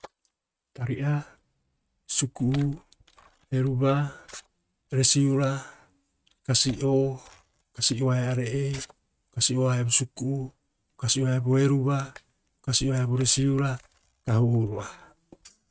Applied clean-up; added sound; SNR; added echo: neural mask model RNNoise.